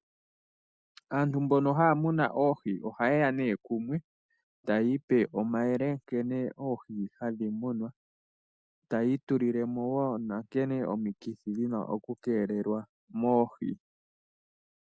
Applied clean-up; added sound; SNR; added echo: none; none; none; none.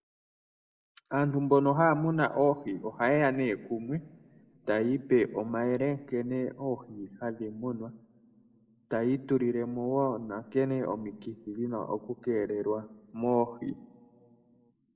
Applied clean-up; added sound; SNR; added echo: none; none; none; reverberation time 0.7 s.